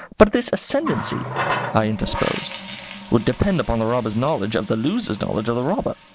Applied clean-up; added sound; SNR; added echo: none; Water tap, faucet; 10 dB; none.